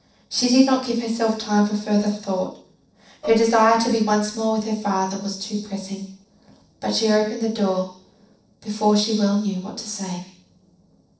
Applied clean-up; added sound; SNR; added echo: neural separator model SepFormer DNS4.